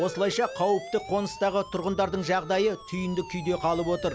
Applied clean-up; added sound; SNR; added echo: none; Siren; 14 dB; none.